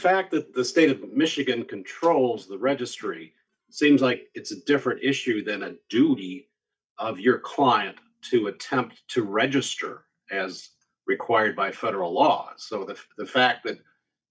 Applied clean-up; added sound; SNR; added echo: neural mask model DeepFilterNet 3.